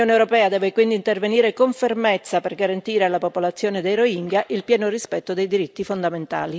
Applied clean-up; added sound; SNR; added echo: none; none; none; none.